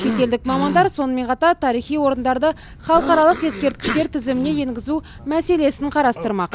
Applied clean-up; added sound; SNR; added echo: none; Cough; 11 dB; none.